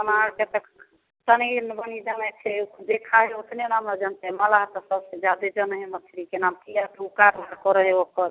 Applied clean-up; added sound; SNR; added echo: none; none; none; none.